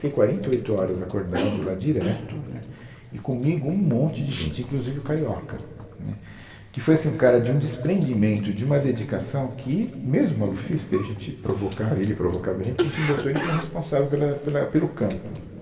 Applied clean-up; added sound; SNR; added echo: none; Cough; 13 dB; reverberation time 2.3 s.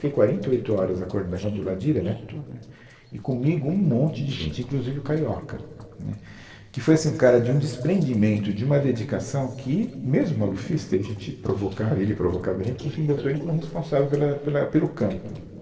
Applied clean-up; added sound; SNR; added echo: neural separator model SepFormer DNS4.